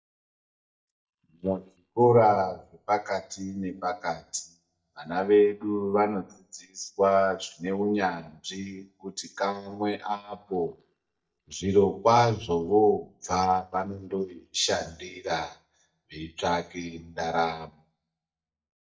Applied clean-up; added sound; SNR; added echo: neural mask model DeepFilterNet 3.